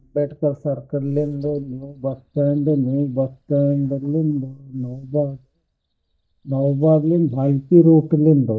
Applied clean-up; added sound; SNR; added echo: neural mask model DeepFilterNet 3.